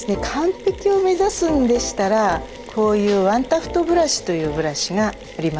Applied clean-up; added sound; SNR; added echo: none; Mechanisms; 18 dB; none.